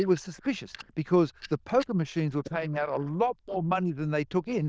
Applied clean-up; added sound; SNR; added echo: neural diffusion model UNIVERSE++.